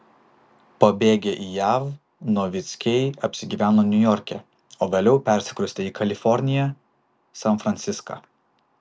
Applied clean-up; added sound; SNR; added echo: none; none; none; none.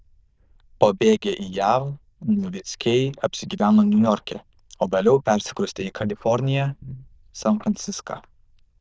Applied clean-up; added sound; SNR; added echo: neural diffusion model UNIVERSE++.